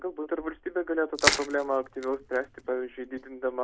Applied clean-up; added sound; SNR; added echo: none; Crushing; 0 dB; none.